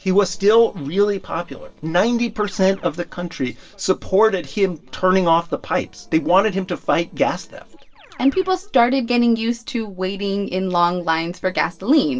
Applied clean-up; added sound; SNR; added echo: neural separator model SepFormer DNS4.